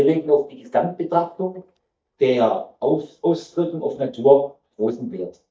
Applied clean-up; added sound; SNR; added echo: neural mask model DeepFilterNet 3.